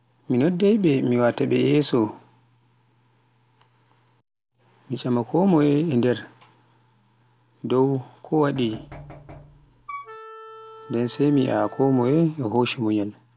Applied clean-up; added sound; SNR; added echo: none; Wind instrument, woodwind instrument + Knock; 18 dB; none.